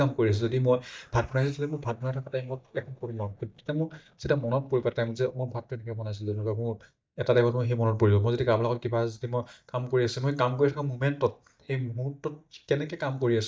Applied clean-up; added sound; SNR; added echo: neural mask model DeepFilterNet 3.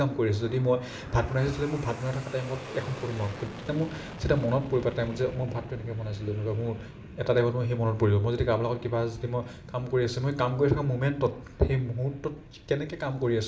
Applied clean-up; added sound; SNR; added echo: none; Fixed-wing aircraft, airplane; 15 dB; reverberation time 0.6 s.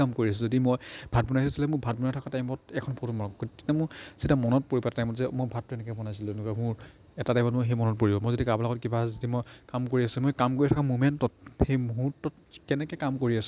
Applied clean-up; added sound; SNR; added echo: none; none; none; none.